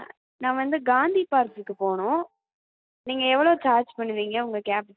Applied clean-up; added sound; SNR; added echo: neural mask model DeepFilterNet 3.